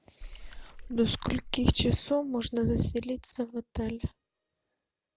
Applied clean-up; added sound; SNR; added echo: none; Water / Splash, splatter; 13 dB; none.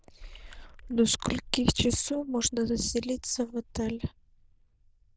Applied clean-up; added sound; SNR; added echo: neural diffusion model UNIVERSE++.